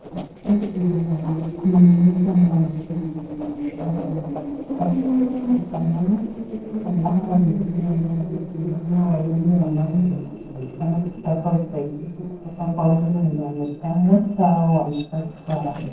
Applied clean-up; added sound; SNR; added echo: neural separator model SepFormer DNS4.